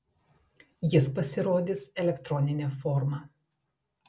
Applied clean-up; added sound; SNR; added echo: none; none; none; none.